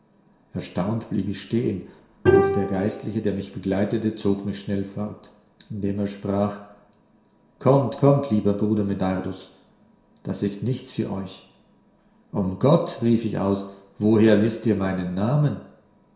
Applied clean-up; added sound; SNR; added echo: none; Bowed string instrument; 1 dB; reverberation time 0.7 s.